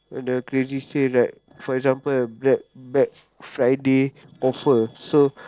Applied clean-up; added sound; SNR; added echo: neural separator model SepFormer DNS4.